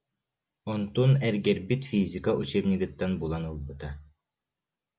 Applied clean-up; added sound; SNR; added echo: none; none; none; none.